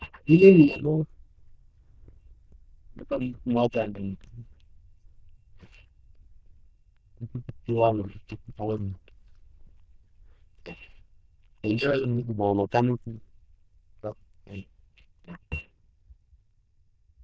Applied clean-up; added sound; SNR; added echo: neural diffusion model UNIVERSE++.